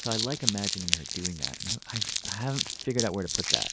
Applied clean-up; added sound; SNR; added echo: none; Crumpling, crinkling; -2 dB; none.